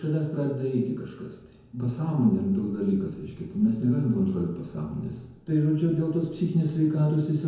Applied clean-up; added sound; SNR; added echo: none; none; none; reverberation time 1.0 s.